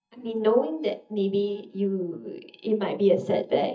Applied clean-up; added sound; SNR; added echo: neural mask model DeepFilterNet 3.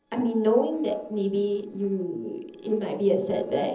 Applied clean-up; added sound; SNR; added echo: neural separator model SepFormer DNS4.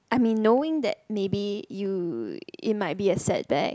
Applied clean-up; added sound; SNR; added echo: none; none; none; none.